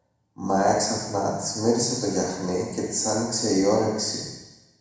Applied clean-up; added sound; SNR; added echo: none; none; none; reverberation time 1.1 s.